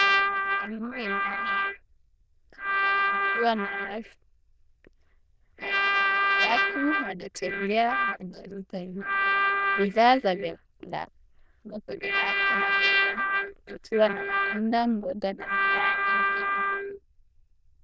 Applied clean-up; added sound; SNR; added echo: neural diffusion model UNIVERSE++.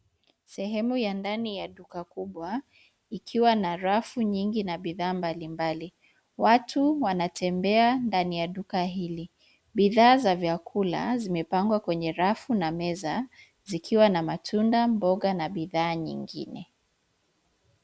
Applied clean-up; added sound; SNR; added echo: none; none; none; none.